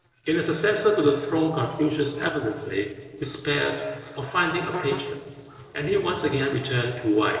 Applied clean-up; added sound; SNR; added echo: neural separator model SepFormer DNS4.